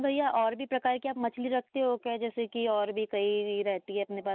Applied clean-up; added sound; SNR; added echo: none; none; none; none.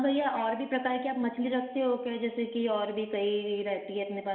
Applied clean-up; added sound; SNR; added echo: none; none; none; reverberation time 1.7 s.